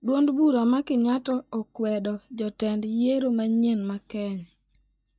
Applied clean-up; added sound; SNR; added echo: neural mask model DeepFilterNet 3.